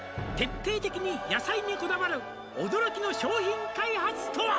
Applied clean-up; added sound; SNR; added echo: none; none; none; none.